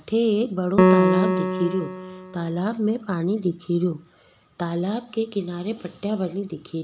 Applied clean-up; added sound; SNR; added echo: none; Piano; -2 dB; none.